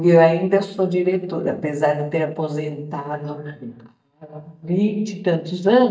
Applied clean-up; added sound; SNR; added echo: neural mask model DeepFilterNet 3.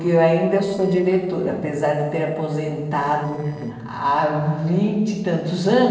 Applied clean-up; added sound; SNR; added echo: neural separator model SepFormer DNS4.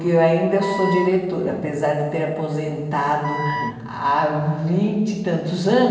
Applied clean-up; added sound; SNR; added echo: none; Wind instrument, woodwind instrument; 8 dB; reverberation time 1.3 s.